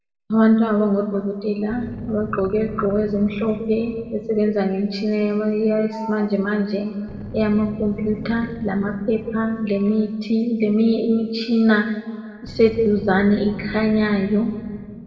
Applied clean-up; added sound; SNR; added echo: none; Boom; 17 dB; reverberation time 1.5 s.